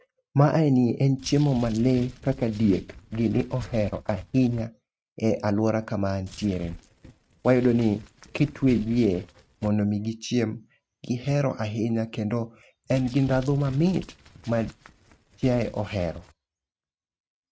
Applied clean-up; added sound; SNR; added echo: neural mask model RNNoise.